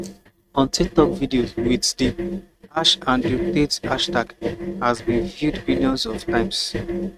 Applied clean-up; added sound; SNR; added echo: neural mask model RNNoise.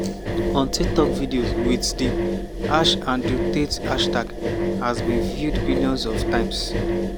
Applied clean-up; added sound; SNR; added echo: none; Engine; -1 dB; none.